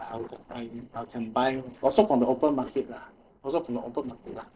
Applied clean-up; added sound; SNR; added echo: neural separator model SepFormer DNS4.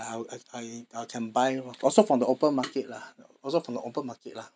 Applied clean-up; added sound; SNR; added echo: none; none; none; none.